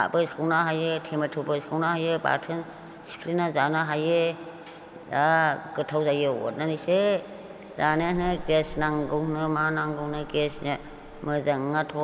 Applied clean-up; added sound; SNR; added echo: none; Tambourine + Bus / Engine; 15 dB; none.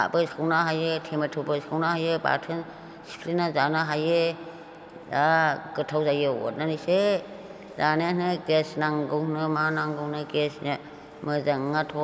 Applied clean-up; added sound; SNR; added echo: none; none; none; none.